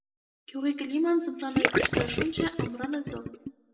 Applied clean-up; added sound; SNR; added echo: none; Gurgling / Liquid; -2 dB; reverberation time 0.8 s.